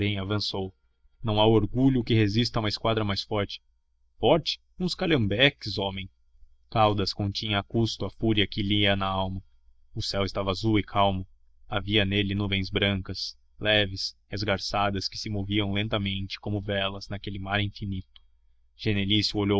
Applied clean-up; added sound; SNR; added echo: neural mask model DeepFilterNet 3.